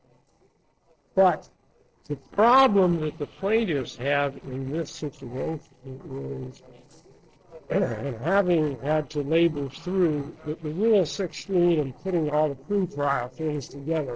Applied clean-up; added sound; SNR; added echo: neural separator model SepFormer DNS4.